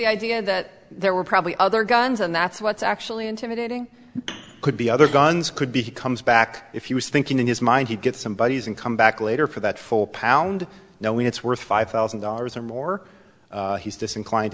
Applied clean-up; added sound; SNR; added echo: none; none; none; none.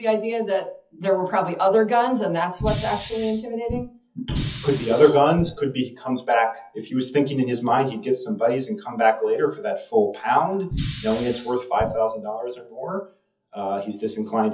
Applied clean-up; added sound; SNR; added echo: classical method WPE with log-MMSE.